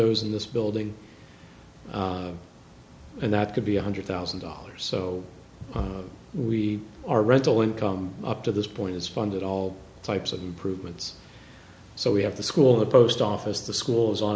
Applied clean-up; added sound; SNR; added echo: none; none; none; none.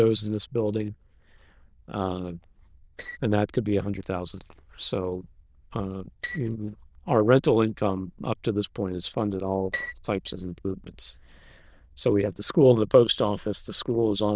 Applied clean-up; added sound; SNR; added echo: neural diffusion model UNIVERSE++.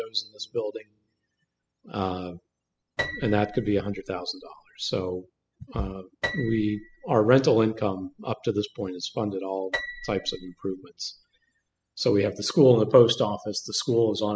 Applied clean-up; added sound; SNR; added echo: classical method spectral subtraction.